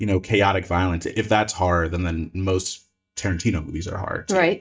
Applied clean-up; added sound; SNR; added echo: neural mask model DeepFilterNet 3.